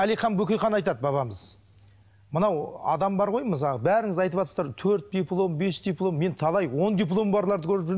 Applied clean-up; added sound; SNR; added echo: none; none; none; none.